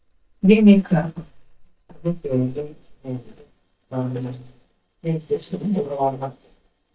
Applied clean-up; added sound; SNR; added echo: neural mask model DeepFilterNet 3.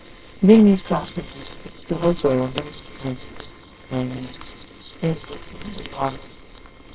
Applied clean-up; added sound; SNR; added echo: neural separator model SepFormer WHAMR!.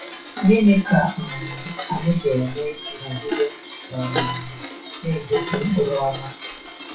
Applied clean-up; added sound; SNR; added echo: classical method WPE with log-MMSE.